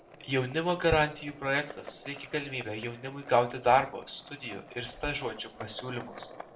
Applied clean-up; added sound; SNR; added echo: none; Skateboard; 18 dB; reverberation time 0.4 s.